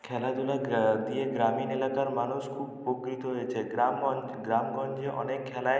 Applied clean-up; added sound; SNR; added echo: none; none; none; none.